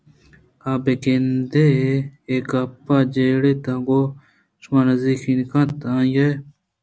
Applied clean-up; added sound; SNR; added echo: none; none; none; none.